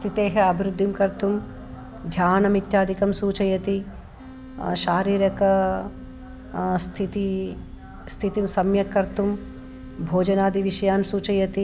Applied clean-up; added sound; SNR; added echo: none; Wind instrument, woodwind instrument; 19 dB; none.